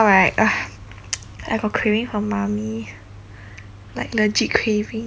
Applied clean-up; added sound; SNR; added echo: none; none; none; none.